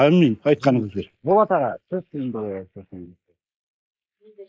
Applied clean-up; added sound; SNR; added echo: neural mask model Resemble Enhance denoiser.